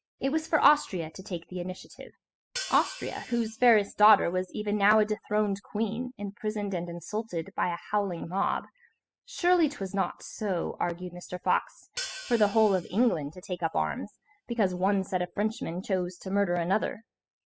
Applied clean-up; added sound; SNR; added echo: classical method spectral subtraction.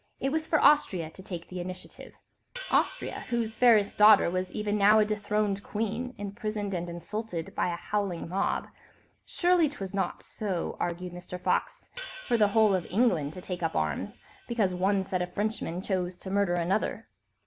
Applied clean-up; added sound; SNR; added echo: none; Hi-hat; 16 dB; none.